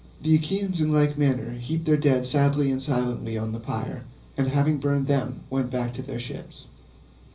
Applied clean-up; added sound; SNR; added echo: none; none; none; reverberation time 0.5 s.